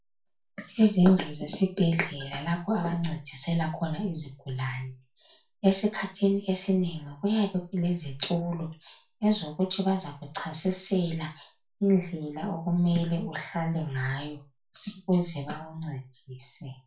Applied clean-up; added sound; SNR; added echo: none; none; none; reverberation time 0.3 s.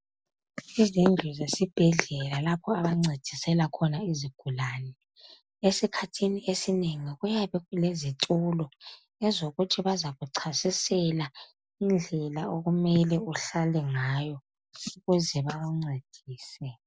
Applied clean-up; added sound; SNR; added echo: none; none; none; none.